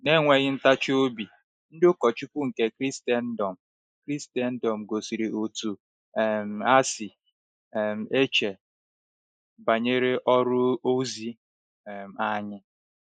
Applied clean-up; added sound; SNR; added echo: neural mask model Resemble Enhance denoiser.